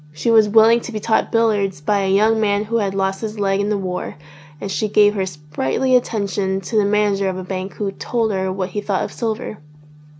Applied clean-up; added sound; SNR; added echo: none; none; none; none.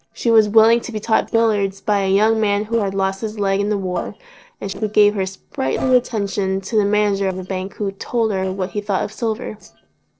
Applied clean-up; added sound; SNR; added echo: neural separator model SepFormer DNS4.